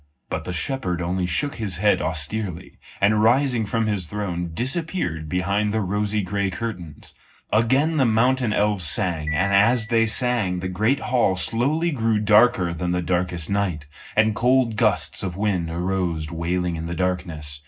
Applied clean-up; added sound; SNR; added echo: none; Marimba, xylophone; 17 dB; reverberation time 0.4 s.